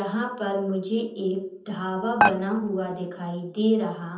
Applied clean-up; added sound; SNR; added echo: none; Dishes, pots, and pans; -1 dB; reverberation time 0.7 s.